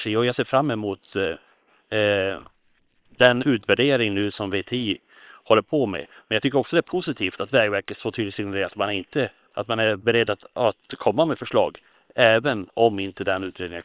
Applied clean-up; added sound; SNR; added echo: neural separator model SepFormer WHAM!.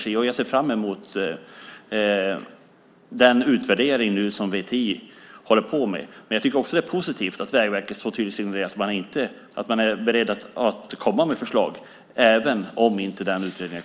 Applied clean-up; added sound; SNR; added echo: none; none; none; none.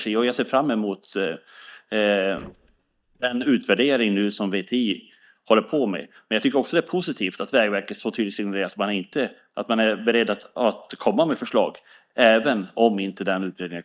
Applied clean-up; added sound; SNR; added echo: neural mask model DeepFilterNet 3.